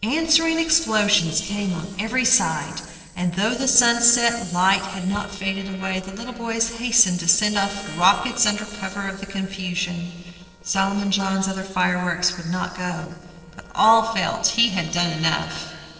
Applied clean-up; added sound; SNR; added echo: neural separator model SepFormer DNS4.